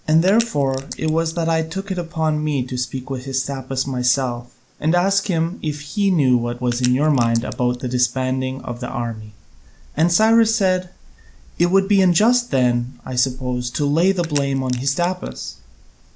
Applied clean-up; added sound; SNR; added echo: neural mask model Resemble Enhance denoiser.